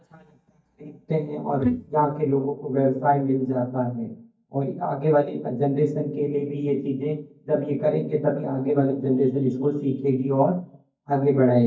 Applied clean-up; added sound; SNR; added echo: neural mask model DeepFilterNet 3.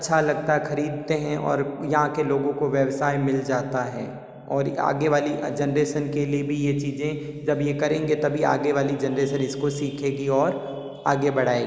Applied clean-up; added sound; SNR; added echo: none; none; none; none.